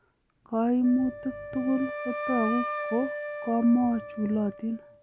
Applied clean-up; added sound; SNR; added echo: none; Wind instrument, woodwind instrument; 8 dB; none.